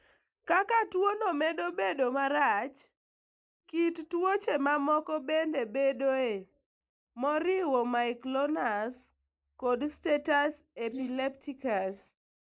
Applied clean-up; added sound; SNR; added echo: neural mask model Resemble Enhance denoiser.